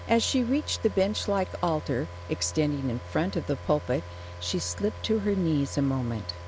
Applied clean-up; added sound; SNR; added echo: none; Car; 12 dB; none.